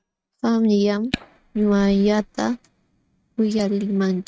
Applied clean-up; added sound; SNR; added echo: neural mask model RNNoise.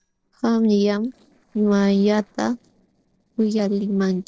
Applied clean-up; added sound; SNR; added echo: neural separator model SepFormer DNS4.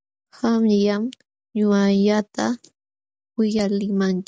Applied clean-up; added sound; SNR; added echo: none; none; none; none.